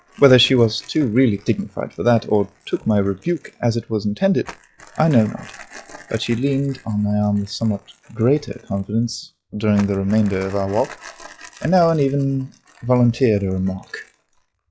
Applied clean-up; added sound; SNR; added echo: classical method log-MMSE.